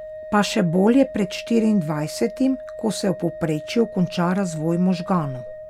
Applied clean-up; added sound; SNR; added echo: none; Organ; 14 dB; none.